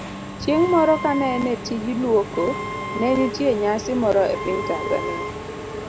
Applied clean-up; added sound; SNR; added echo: none; Wind instrument, woodwind instrument + Engine / Mechanisms; 7 dB; none.